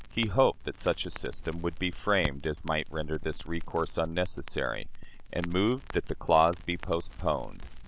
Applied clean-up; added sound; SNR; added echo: none; Crackle; 8 dB; none.